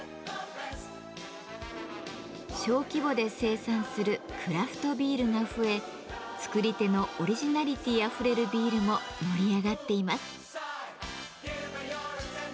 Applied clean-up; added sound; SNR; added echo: none; none; none; none.